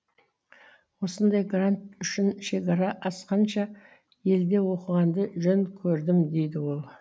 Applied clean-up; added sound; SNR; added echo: none; none; none; none.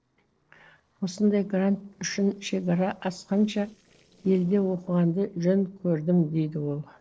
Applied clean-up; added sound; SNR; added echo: neural separator model SepFormer DNS4.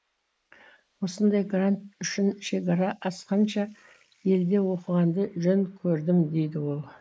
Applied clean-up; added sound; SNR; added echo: neural mask model Resemble Enhance denoiser.